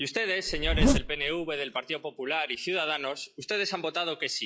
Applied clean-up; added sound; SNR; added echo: classical method log-MMSE.